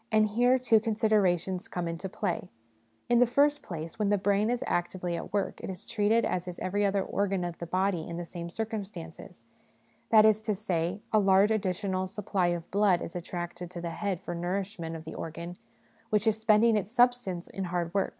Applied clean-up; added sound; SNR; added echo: none; none; none; none.